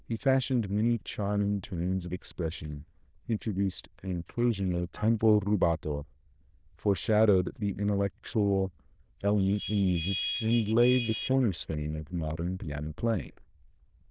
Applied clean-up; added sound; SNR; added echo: neural diffusion model UNIVERSE++.